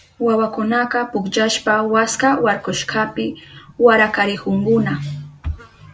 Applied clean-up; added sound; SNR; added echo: none; none; none; none.